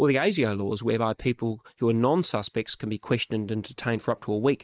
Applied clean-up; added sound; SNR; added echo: neural mask model Resemble Enhance denoiser.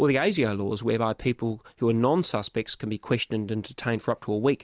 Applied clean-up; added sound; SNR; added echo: none; none; none; none.